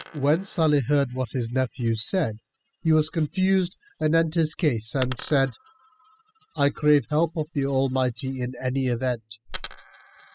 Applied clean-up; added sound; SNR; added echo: classical method spectral subtraction.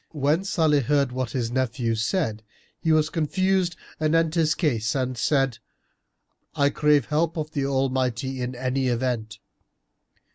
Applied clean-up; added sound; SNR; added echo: none; none; none; none.